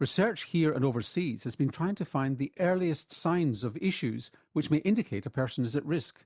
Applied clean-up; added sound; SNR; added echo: none; none; none; none.